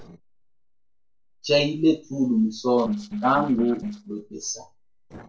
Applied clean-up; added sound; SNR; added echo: neural separator model SepFormer DNS4.